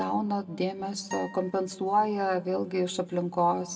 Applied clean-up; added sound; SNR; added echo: none; Acoustic guitar; 18 dB; reverberation time 0.8 s.